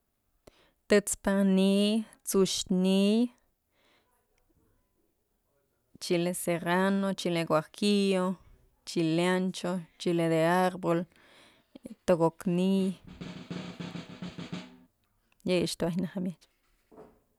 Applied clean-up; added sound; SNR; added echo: none; Snare drum; 12 dB; none.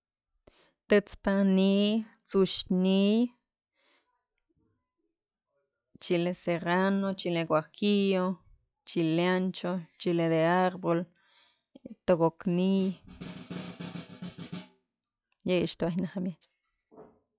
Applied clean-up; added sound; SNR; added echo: classical method log-MMSE.